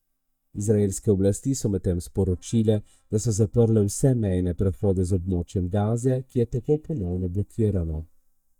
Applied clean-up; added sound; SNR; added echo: neural mask model DeepFilterNet 3.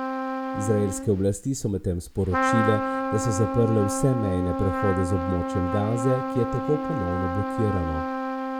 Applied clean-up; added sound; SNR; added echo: none; Trumpet; 3 dB; none.